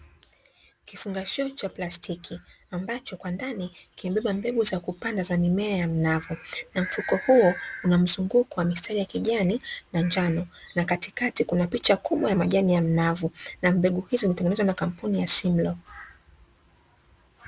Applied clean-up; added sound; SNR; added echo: none; none; none; none.